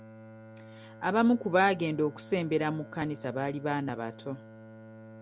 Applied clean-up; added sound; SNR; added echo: none; Bowed string instrument; 18 dB; none.